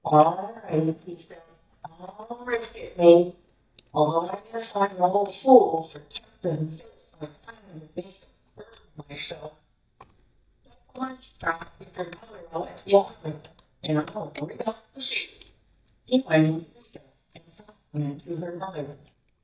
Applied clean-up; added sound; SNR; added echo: neural mask model DeepFilterNet 3.